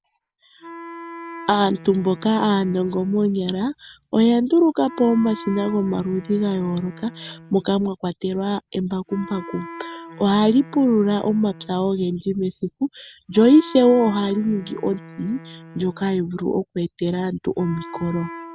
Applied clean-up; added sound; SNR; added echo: none; Wind instrument, woodwind instrument; 18 dB; none.